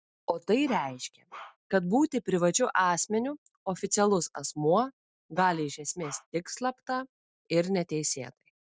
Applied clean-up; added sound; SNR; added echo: neural mask model RNNoise.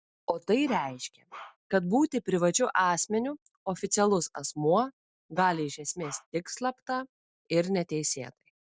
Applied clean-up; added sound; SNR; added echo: none; Bark; 18 dB; none.